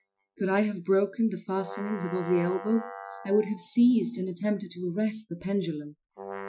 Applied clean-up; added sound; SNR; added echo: classical method Wiener filter.